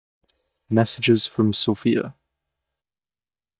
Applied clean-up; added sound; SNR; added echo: neural mask model DeepFilterNet 3.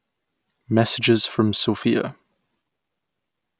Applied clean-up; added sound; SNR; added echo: none; none; none; none.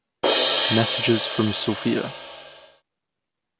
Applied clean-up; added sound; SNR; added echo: none; Crash cymbal; -1 dB; none.